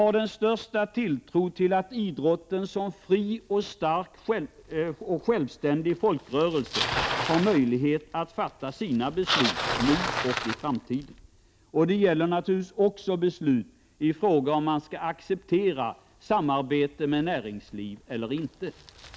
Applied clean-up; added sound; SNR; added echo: none; Bicycle; 10 dB; none.